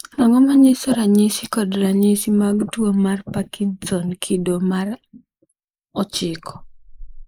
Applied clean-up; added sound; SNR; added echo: neural mask model Resemble Enhance denoiser.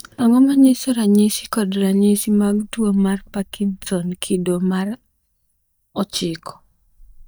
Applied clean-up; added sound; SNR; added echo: neural mask model DeepFilterNet 3.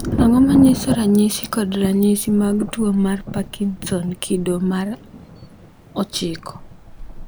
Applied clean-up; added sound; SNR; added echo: none; Thunder; 9 dB; none.